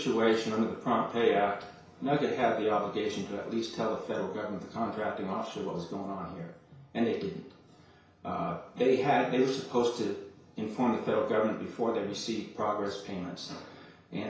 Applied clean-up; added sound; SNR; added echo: none; none; none; reverberation time 0.6 s.